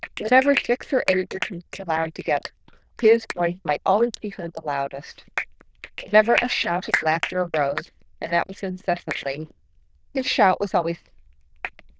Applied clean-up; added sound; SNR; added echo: neural diffusion model UNIVERSE++.